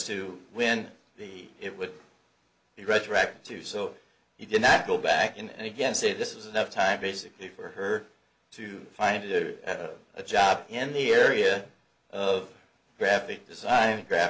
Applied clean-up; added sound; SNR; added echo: none; none; none; none.